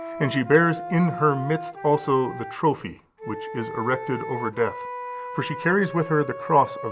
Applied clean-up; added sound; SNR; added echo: none; Wind instrument, woodwind instrument; 11 dB; none.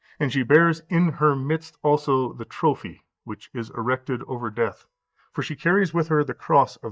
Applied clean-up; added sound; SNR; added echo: neural mask model DeepFilterNet 3.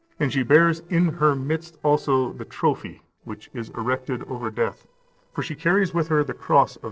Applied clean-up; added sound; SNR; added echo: neural separator model SepFormer DNS4.